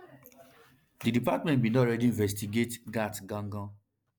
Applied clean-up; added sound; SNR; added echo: none; none; none; none.